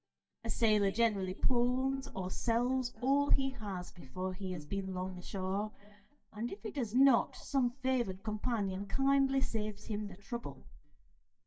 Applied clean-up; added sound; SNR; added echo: neural mask model DeepFilterNet 3.